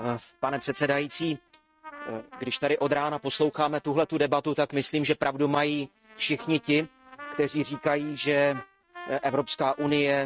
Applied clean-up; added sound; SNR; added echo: neural mask model RNNoise.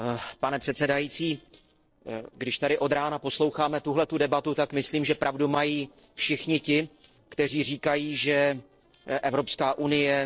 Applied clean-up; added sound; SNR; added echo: neural separator model SepFormer DNS4.